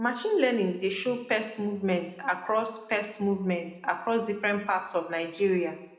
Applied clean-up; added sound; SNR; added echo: none; none; none; reverberation time 0.7 s.